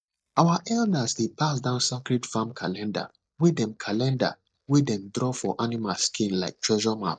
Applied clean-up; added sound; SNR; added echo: neural mask model DeepFilterNet 3.